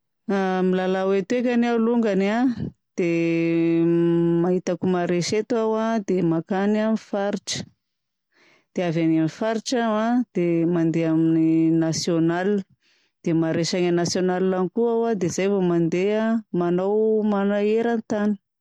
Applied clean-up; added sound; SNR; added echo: none; none; none; none.